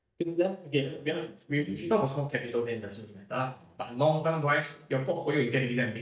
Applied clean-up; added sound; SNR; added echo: neural mask model DeepFilterNet 3.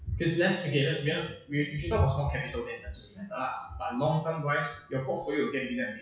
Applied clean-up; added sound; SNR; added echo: classical method WPE with log-MMSE.